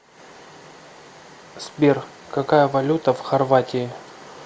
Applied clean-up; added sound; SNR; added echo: none; none; none; none.